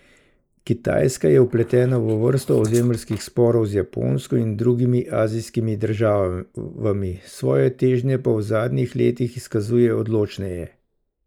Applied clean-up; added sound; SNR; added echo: neural mask model Resemble Enhance denoiser.